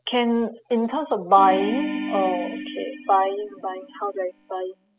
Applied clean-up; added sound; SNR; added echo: classical method spectral subtraction.